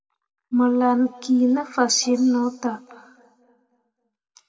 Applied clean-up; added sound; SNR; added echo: none; none; none; reverberation time 1.6 s.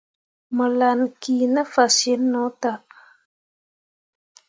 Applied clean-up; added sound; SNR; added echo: none; none; none; none.